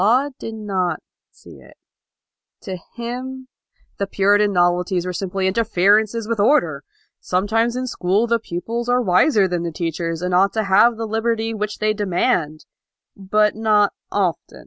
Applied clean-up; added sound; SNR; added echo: none; none; none; none.